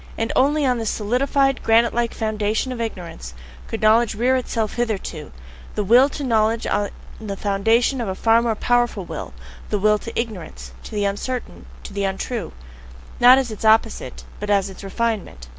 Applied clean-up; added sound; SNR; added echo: none; none; none; none.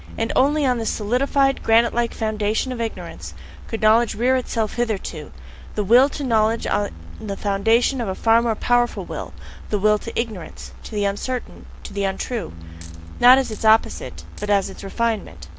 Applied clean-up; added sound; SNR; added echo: none; Bass guitar + Coin (dropping); 20 dB; none.